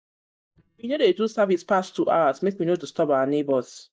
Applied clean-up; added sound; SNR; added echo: neural mask model DeepFilterNet 3.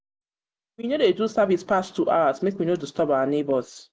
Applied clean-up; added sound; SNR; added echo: none; none; none; none.